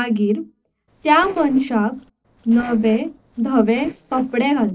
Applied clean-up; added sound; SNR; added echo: neural separator model SepFormer DNS4.